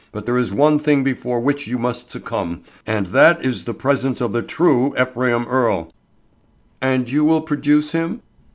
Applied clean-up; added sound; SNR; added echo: none; none; none; none.